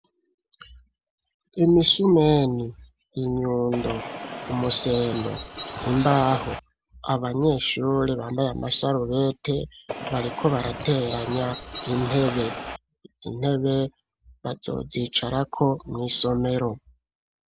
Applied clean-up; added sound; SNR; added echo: none; Bird; 9 dB; none.